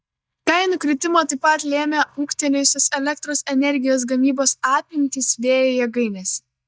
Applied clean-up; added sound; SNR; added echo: neural mask model DeepFilterNet 3.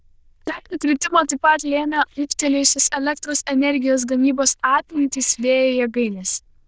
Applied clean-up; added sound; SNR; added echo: neural diffusion model UNIVERSE++.